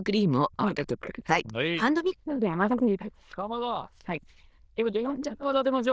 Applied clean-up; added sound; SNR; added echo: neural diffusion model UNIVERSE++.